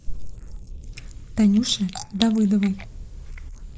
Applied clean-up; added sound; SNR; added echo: neural mask model Resemble Enhance denoiser.